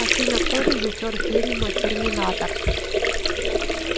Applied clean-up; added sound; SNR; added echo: none; Sink (filling or washing) / Water; -5 dB; none.